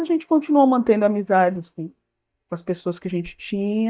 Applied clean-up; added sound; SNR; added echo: neural mask model DeepFilterNet 3.